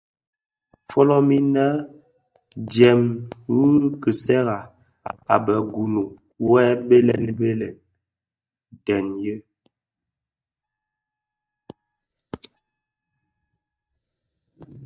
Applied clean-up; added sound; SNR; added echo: neural mask model DeepFilterNet 3.